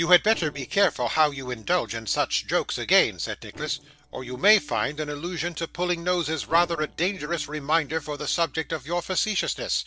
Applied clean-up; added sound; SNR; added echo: neural separator model SepFormer DNS4.